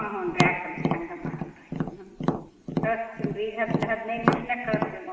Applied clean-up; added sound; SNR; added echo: none; Tap; -2 dB; reverberation time 2.1 s.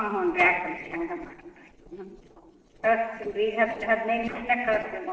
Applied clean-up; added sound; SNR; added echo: neural separator model SepFormer DNS4.